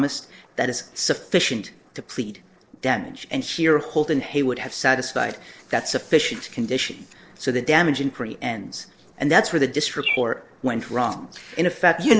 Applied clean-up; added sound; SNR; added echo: neural separator model SepFormer DNS4.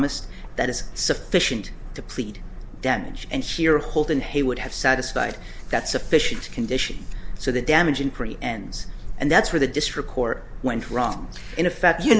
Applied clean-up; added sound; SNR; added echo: none; none; none; none.